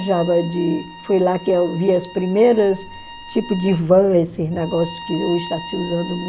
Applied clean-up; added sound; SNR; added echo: none; Bowed string instrument; 17 dB; none.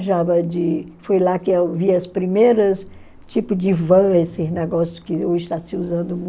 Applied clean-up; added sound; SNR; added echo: none; none; none; none.